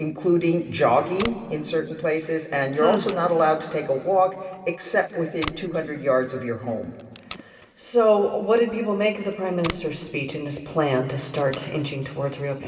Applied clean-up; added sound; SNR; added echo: none; Packing tape, duct tape; 17 dB; reverberation time 2.3 s.